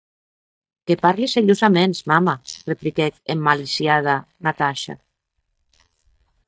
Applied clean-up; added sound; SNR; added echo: neural mask model DeepFilterNet 3.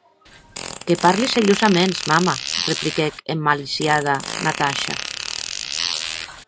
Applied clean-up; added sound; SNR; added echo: none; Fart; 7 dB; none.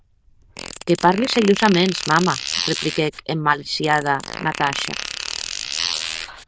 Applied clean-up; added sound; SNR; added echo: neural diffusion model UNIVERSE++.